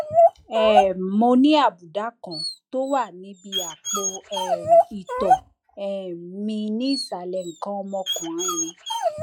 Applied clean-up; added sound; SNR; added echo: classical method log-MMSE.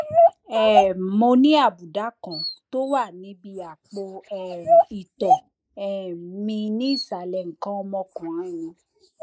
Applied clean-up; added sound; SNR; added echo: neural mask model Resemble Enhance denoiser.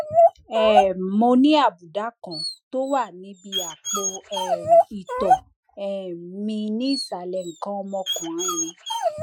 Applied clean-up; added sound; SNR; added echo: classical method Wiener filter.